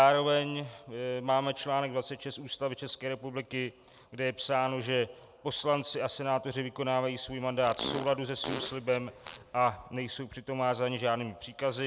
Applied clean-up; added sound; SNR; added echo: none; Fart; 10 dB; none.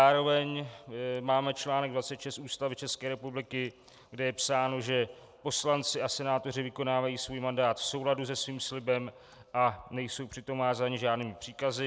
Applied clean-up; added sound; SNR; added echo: none; none; none; none.